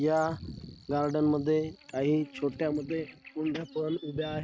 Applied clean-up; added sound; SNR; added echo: neural mask model RNNoise.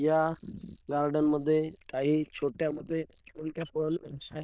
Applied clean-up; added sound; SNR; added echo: neural diffusion model UNIVERSE++.